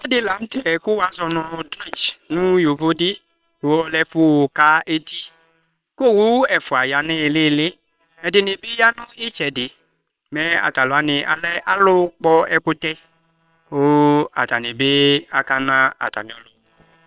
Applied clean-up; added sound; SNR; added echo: neural separator model SepFormer WHAM!.